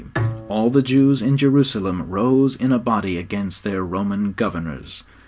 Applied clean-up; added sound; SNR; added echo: none; Bowed string instrument; 13 dB; none.